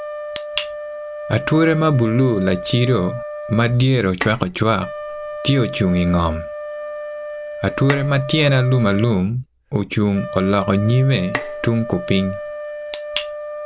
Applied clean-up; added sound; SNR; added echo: none; Wind instrument, woodwind instrument + Bowed string instrument; 10 dB; none.